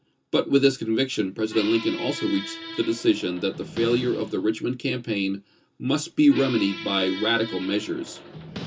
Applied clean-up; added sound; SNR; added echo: none; Squeak; 14 dB; reverberation time 0.2 s.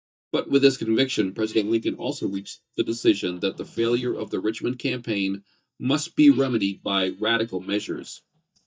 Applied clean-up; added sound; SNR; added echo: neural mask model DeepFilterNet 3.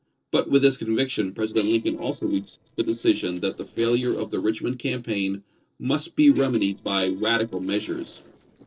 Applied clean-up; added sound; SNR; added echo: neural separator model SepFormer DNS4.